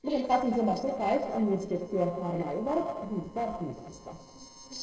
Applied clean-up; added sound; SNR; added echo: neural separator model SepFormer DNS4.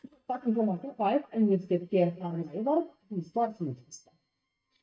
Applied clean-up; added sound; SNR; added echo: neural mask model DeepFilterNet 3.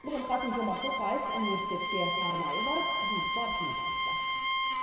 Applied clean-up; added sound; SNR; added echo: none; Bowed string instrument; -4 dB; reverberation time 2.2 s.